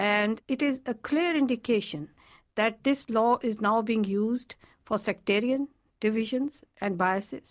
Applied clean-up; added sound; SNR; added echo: none; none; none; none.